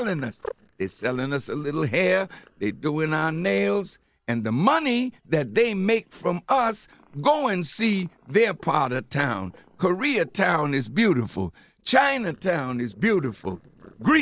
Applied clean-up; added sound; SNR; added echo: neural separator model SepFormer DNS4.